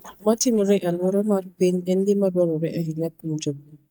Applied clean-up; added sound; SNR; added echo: neural mask model DeepFilterNet 3.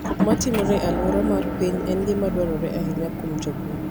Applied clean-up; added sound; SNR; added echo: none; Motor vehicle (road) / Engine; 0 dB; none.